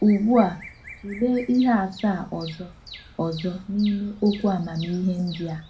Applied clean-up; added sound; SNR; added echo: none; Bird vocalization, bird call, bird song; 20 dB; reverberation time 0.2 s.